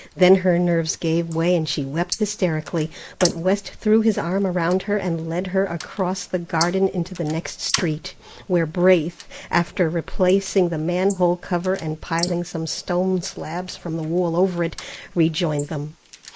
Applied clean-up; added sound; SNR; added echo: neural mask model Resemble Enhance denoiser.